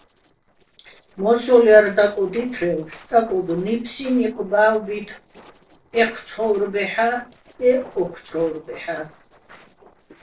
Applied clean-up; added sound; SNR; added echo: neural separator model SepFormer DNS4.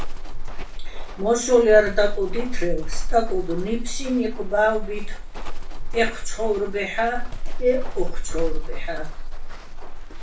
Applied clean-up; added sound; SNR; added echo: none; Walk, footsteps; -1 dB; reverberation time 0.3 s.